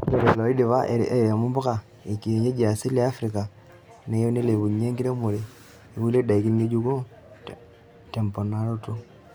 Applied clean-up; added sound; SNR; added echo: none; Wind instrument, woodwind instrument; 14 dB; none.